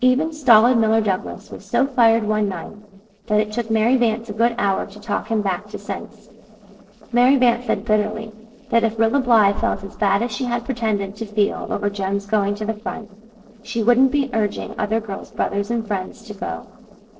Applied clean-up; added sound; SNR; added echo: neural separator model SepFormer DNS4.